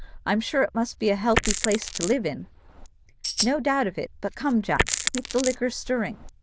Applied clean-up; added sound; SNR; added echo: neural diffusion model UNIVERSE++.